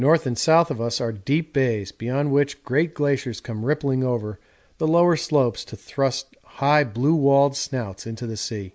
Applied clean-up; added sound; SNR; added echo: neural mask model Resemble Enhance denoiser.